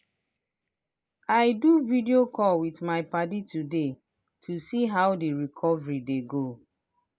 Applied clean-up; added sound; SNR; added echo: none; none; none; none.